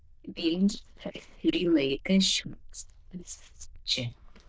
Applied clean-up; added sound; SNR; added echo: neural diffusion model UNIVERSE++.